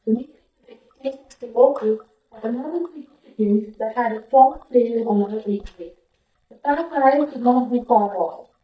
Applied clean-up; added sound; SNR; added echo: neural mask model DeepFilterNet 3.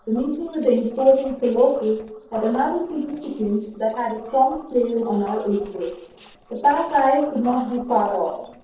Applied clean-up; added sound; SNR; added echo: neural separator model SepFormer DNS4.